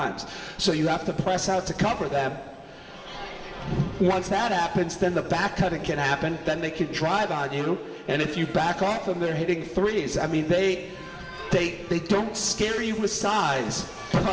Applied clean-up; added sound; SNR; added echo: none; Insect; 18 dB; reverberation time 2.8 s.